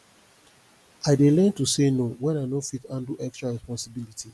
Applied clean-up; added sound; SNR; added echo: none; none; none; none.